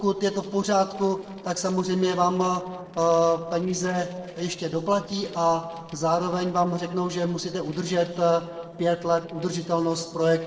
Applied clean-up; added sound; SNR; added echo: neural separator model SepFormer DNS4.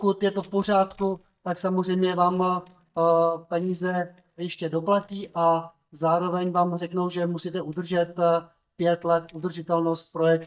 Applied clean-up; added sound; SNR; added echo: neural mask model DeepFilterNet 3.